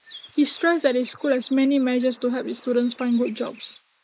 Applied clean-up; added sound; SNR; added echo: neural mask model Resemble Enhance denoiser.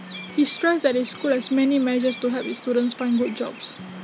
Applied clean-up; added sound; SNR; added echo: none; Bird + Electric guitar; 18 dB; none.